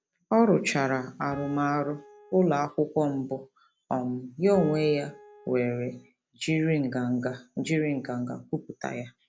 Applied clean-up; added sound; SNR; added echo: none; Piano; 20 dB; none.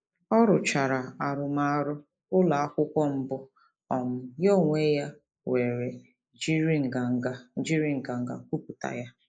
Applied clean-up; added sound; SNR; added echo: neural mask model Resemble Enhance denoiser.